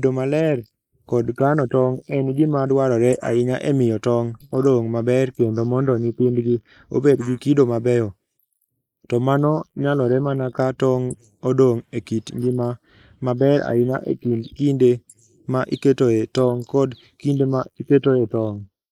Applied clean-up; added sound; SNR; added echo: neural mask model Resemble Enhance denoiser.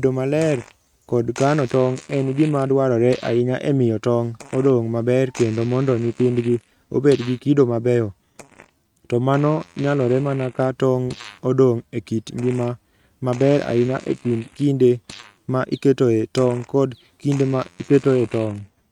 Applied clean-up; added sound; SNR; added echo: neural mask model RNNoise.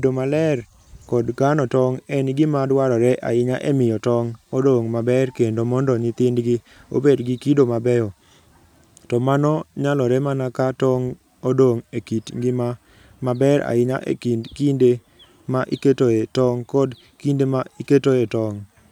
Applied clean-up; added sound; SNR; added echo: none; none; none; none.